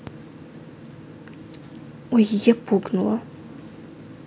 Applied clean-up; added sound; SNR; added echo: none; none; none; none.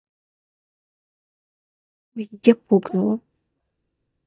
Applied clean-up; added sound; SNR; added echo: neural mask model DeepFilterNet 3.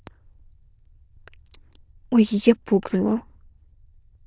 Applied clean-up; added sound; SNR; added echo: neural diffusion model UNIVERSE++.